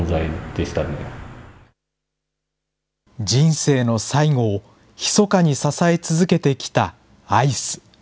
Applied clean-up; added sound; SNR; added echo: none; none; none; none.